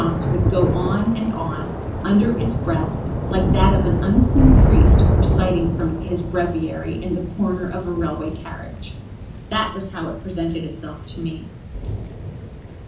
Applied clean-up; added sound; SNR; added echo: none; Thunder / Rain; -3 dB; reverberation time 0.6 s.